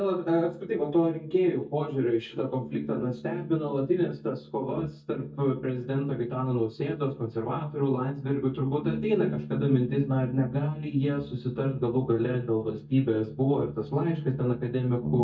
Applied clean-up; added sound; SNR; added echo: neural mask model DeepFilterNet 3.